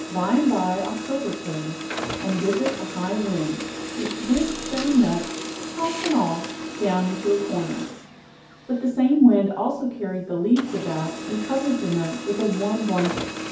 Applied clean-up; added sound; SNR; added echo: none; Printer; 9 dB; reverberation time 0.6 s.